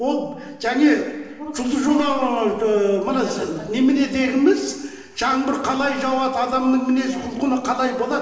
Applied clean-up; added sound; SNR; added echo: none; none; none; reverberation time 1.3 s.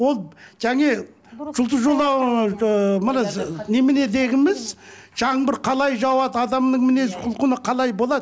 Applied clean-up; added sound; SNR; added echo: none; none; none; none.